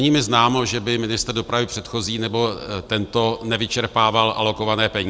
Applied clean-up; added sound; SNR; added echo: none; none; none; none.